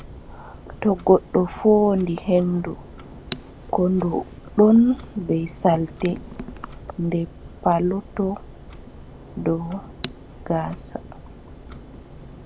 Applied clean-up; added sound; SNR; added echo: none; Clock; 16 dB; none.